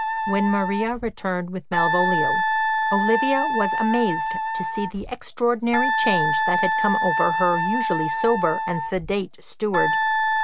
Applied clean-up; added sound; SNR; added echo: none; Wind instrument, woodwind instrument; -1 dB; none.